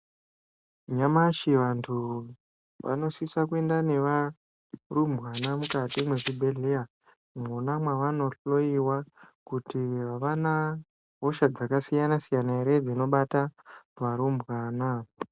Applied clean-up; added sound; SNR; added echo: none; Rattle (instrument); 10 dB; none.